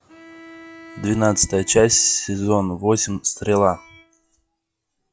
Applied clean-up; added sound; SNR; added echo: classical method log-MMSE.